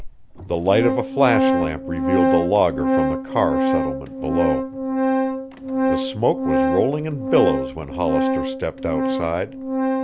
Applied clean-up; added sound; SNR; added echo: none; Organ; -1 dB; none.